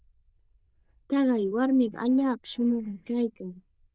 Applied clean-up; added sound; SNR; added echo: neural diffusion model UNIVERSE++.